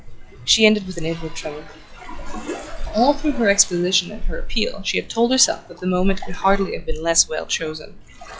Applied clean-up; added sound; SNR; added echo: classical method log-MMSE.